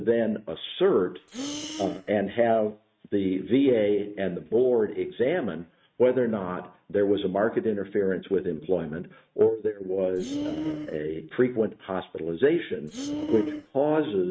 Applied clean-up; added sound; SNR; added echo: neural mask model RNNoise.